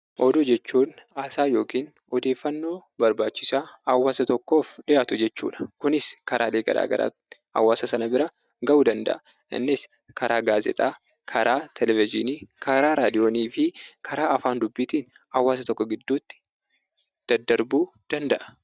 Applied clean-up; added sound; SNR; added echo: neural mask model DeepFilterNet 3.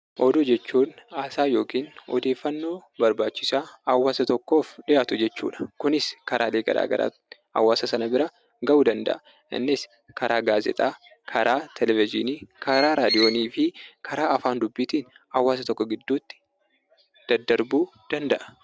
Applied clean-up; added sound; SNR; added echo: none; Squeak; 4 dB; none.